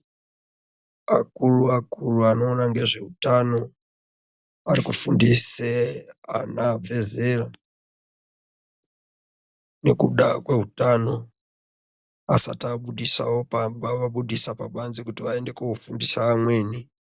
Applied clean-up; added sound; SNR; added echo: none; none; none; none.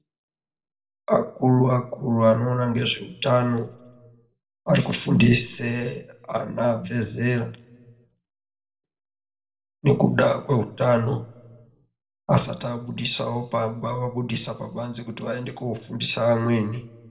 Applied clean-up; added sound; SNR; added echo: none; none; none; reverberation time 0.7 s.